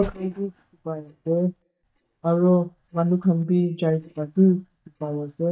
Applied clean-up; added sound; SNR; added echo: neural mask model DeepFilterNet 3.